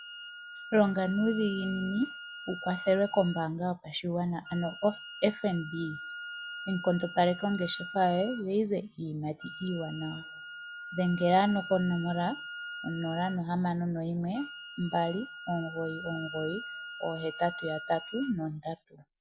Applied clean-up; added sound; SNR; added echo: none; Wind instrument, woodwind instrument; 12 dB; none.